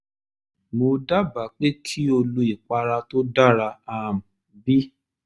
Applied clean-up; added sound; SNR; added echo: none; none; none; none.